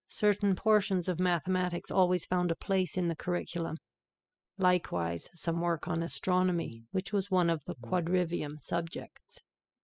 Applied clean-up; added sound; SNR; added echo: classical method spectral subtraction.